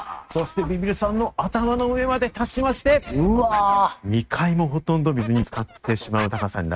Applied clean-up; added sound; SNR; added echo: neural mask model RNNoise.